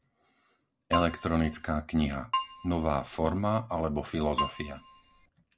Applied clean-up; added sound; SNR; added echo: none; Keyboard (musical); 5 dB; none.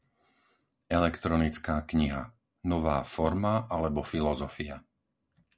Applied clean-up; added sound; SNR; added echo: none; none; none; none.